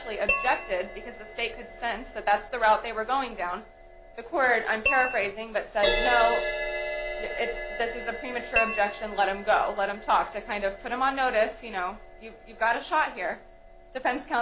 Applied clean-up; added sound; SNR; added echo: none; Tap / Glass + Crash cymbal; 6 dB; none.